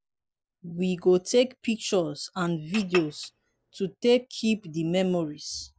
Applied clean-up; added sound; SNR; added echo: none; Chink, clink; 11 dB; none.